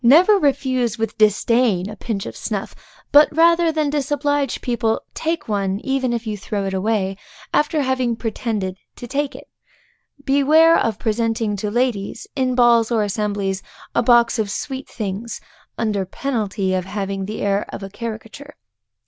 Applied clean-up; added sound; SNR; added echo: none; none; none; none.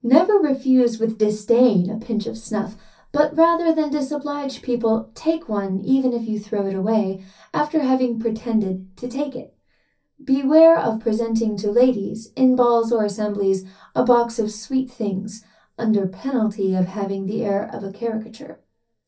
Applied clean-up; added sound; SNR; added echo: none; none; none; reverberation time 0.3 s.